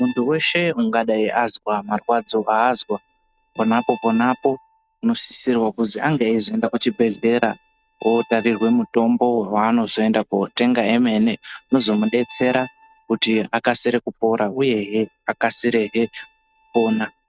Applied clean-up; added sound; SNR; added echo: neural mask model RNNoise.